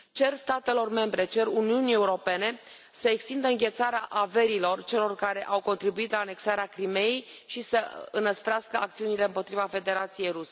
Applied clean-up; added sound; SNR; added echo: none; none; none; none.